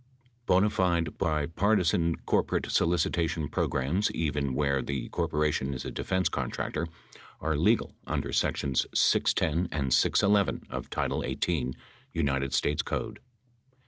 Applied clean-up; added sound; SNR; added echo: none; none; none; none.